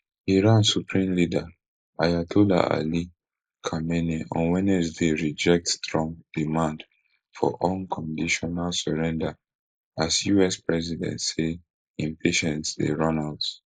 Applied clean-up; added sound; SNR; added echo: neural mask model Resemble Enhance denoiser.